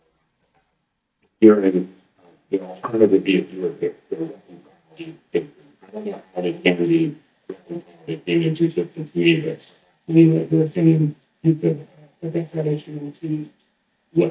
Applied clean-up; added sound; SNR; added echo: neural mask model DeepFilterNet 3.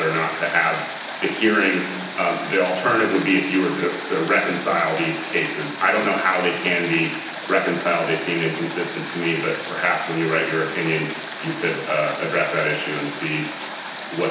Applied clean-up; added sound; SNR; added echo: none; Water; 6 dB; reverberation time 0.9 s.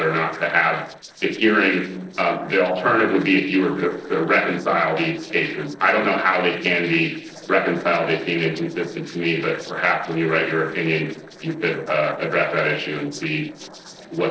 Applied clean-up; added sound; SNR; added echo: neural separator model SepFormer DNS4.